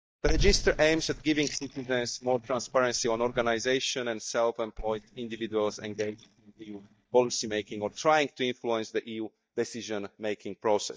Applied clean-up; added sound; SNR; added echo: neural mask model DeepFilterNet 3.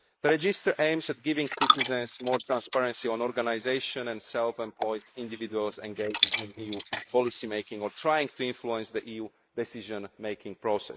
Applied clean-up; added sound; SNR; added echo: neural mask model Resemble Enhance denoiser.